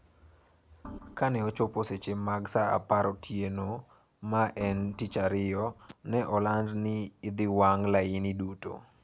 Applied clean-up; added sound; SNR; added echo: none; Organ; 18 dB; none.